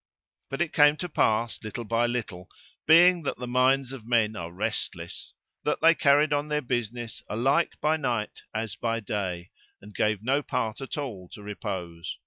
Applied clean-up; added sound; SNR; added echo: neural mask model Resemble Enhance denoiser.